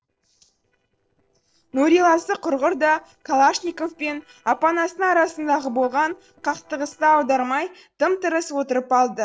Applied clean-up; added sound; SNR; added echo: neural separator model SepFormer DNS4.